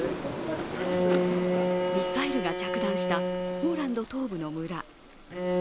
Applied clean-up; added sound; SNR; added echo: none; Bowed string instrument; -2 dB; none.